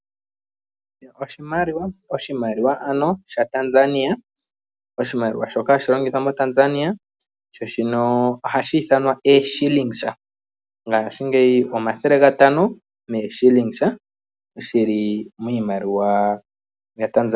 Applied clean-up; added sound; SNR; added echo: none; none; none; none.